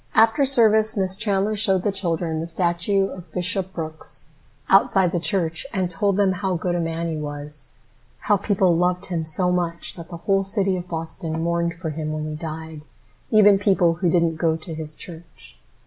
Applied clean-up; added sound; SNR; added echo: none; none; none; none.